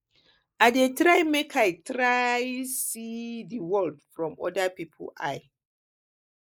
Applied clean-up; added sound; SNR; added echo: neural mask model Resemble Enhance denoiser.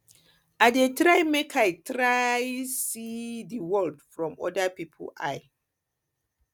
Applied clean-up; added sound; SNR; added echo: none; none; none; none.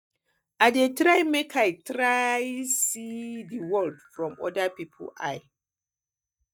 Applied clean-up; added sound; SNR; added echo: neural mask model DeepFilterNet 3.